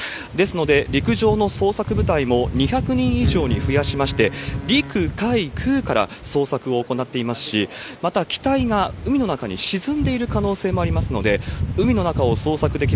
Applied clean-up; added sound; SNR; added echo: none; Wind instrument, woodwind instrument; 15 dB; none.